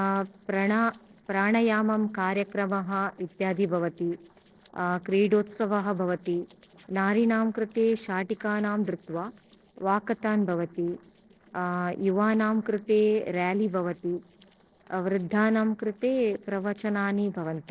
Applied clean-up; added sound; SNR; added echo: neural separator model SepFormer DNS4.